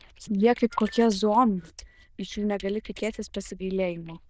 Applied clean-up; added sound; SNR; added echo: neural diffusion model UNIVERSE++.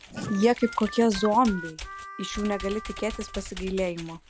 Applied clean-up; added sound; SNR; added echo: none; Harmonica + Computer keyboard; 13 dB; none.